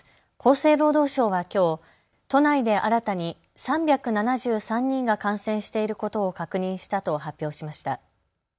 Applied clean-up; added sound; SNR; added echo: none; none; none; none.